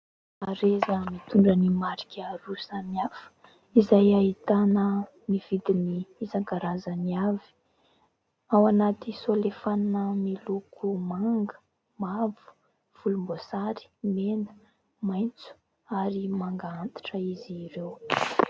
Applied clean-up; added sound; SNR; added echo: none; none; none; none.